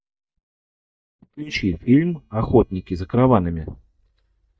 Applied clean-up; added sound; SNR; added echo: neural mask model DeepFilterNet 3.